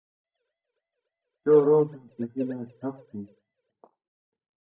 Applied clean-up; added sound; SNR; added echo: neural mask model DeepFilterNet 3.